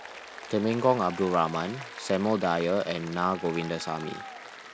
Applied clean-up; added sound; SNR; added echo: none; Applause; 13 dB; none.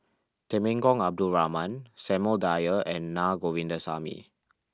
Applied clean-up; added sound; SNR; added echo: none; none; none; none.